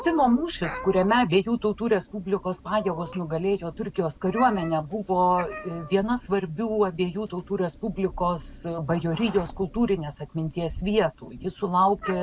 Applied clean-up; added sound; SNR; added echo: none; Meow; 15 dB; none.